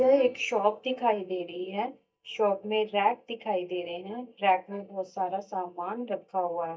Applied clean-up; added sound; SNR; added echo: neural mask model DeepFilterNet 3.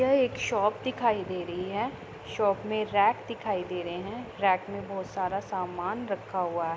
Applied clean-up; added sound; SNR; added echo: none; none; none; none.